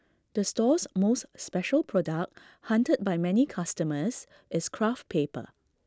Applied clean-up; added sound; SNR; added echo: none; none; none; none.